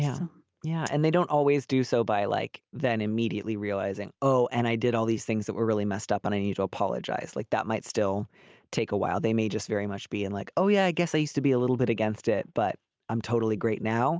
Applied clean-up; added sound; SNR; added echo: none; none; none; none.